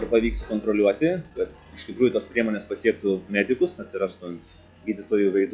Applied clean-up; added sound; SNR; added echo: classical method log-MMSE.